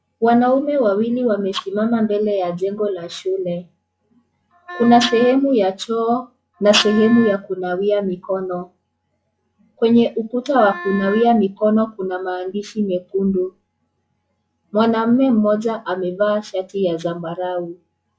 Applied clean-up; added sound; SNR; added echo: classical method log-MMSE.